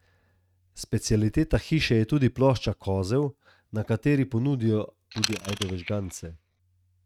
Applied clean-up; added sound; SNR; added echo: neural mask model RNNoise.